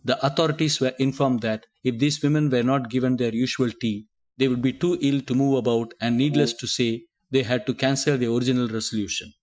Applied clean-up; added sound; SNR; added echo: classical method Wiener filter.